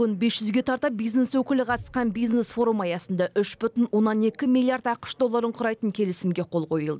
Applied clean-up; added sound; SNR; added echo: none; none; none; none.